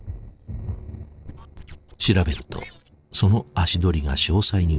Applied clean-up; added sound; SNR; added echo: neural separator model SepFormer DNS4.